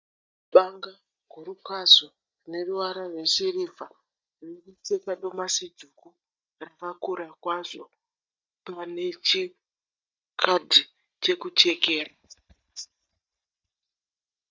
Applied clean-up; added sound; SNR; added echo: neural mask model DeepFilterNet 3.